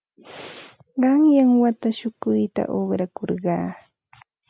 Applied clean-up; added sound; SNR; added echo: none; none; none; none.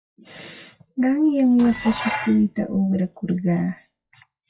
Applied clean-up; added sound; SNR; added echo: classical method WPE with log-MMSE.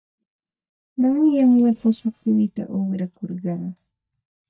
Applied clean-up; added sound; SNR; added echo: neural mask model DeepFilterNet 3.